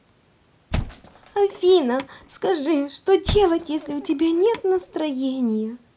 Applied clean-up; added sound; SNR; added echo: none; Thump, thud; 11 dB; none.